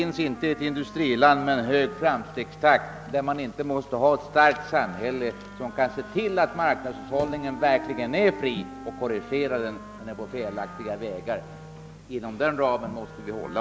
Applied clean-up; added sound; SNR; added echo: none; Thump, thud + Wind instrument, woodwind instrument; 16 dB; none.